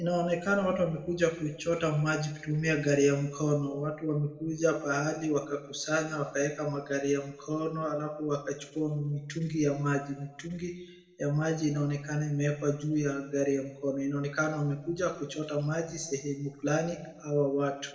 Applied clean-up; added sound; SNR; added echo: none; none; none; reverberation time 0.8 s.